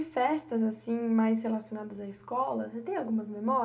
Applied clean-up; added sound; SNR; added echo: none; none; none; reverberation time 0.5 s.